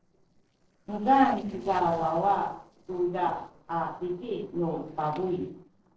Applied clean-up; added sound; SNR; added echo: neural separator model SepFormer DNS4.